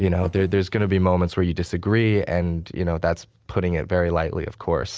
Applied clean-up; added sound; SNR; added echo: neural separator model SepFormer DNS4.